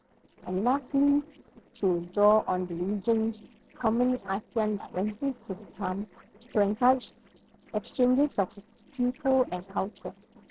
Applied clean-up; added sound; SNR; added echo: neural separator model SepFormer DNS4.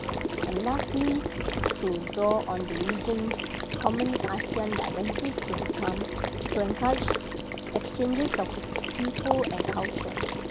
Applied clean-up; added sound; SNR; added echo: none; Water / Liquid; 0 dB; none.